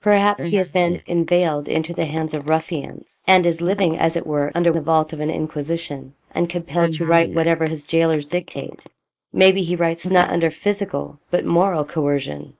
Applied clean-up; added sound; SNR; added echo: neural mask model Resemble Enhance denoiser.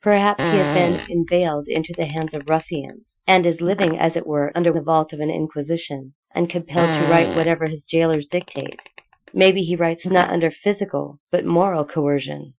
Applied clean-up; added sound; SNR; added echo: classical method Wiener filter.